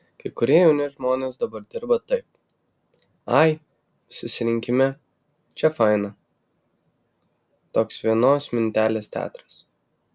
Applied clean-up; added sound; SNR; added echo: none; none; none; none.